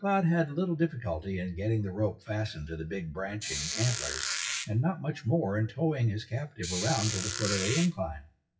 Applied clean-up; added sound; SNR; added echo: classical method WPE with log-MMSE.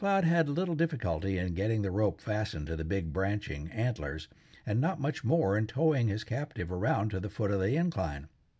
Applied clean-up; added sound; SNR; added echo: none; none; none; none.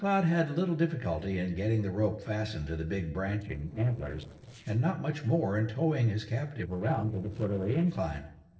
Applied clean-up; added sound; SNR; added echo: neural separator model SepFormer DNS4.